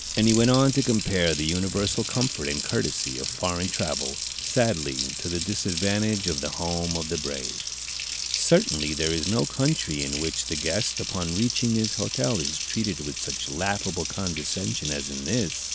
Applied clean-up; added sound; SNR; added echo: none; Water tap, faucet; 4 dB; none.